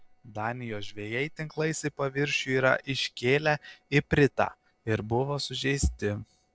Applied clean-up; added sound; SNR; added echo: neural separator model SepFormer DNS4.